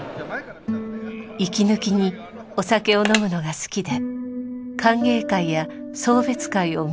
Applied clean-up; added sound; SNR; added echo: none; Telephone; 9 dB; none.